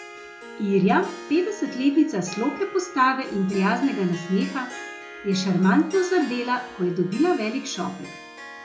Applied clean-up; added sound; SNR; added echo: none; Harp; 15 dB; reverberation time 0.4 s.